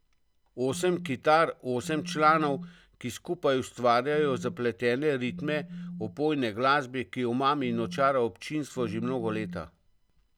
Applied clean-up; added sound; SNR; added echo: none; Telephone; 13 dB; none.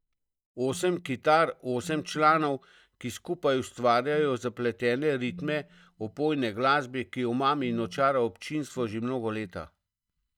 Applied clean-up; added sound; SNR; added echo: neural mask model DeepFilterNet 3.